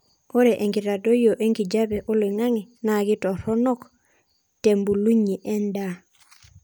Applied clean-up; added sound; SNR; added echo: none; none; none; none.